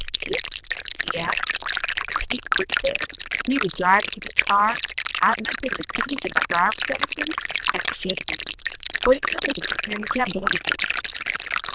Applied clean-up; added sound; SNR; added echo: neural diffusion model UNIVERSE++.